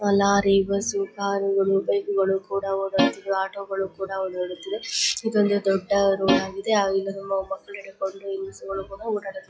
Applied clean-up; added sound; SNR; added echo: classical method log-MMSE.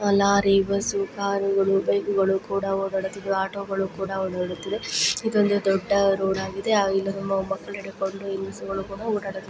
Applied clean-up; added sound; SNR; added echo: none; none; none; none.